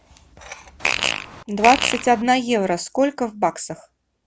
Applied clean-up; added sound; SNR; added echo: none; Fart; 2 dB; none.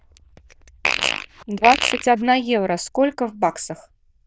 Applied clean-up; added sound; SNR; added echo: neural diffusion model UNIVERSE++.